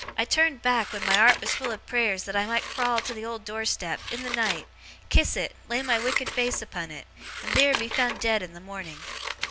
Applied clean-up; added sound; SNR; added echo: none; Scissors; 7 dB; none.